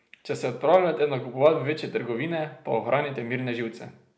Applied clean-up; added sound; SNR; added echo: none; none; none; none.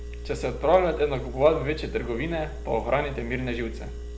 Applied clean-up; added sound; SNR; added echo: none; Engine; 9 dB; none.